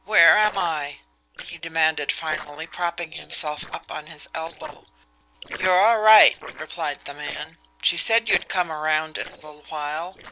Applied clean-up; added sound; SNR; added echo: neural separator model SepFormer DNS4.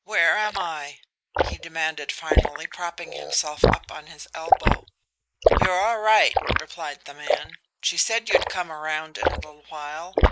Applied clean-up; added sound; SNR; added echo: neural mask model Resemble Enhance denoiser.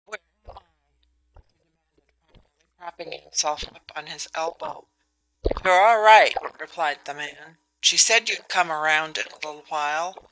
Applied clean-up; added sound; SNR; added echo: neural mask model DeepFilterNet 3.